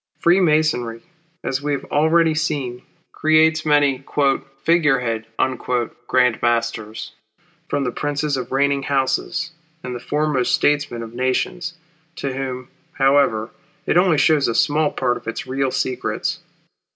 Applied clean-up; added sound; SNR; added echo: none; none; none; none.